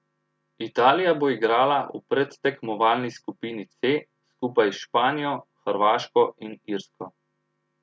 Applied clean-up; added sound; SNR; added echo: none; none; none; none.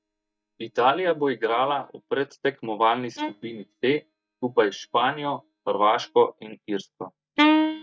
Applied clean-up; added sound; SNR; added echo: neural mask model DeepFilterNet 3.